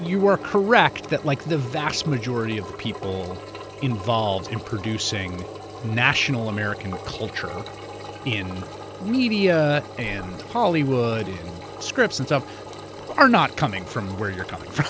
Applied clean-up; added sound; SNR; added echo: none; Engine; 13 dB; none.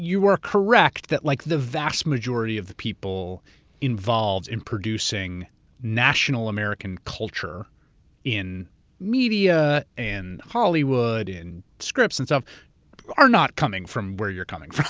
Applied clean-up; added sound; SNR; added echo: none; none; none; none.